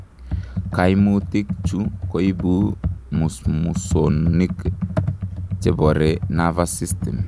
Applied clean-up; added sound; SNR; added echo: none; Computer keyboard; 5 dB; none.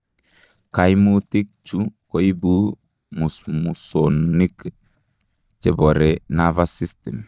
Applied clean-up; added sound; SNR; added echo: neural mask model DeepFilterNet 3.